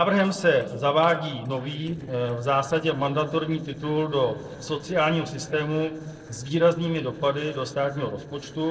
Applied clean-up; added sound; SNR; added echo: neural separator model SepFormer DNS4.